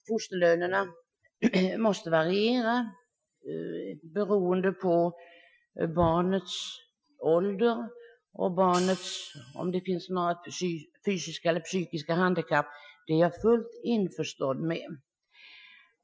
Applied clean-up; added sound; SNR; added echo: classical method Wiener filter.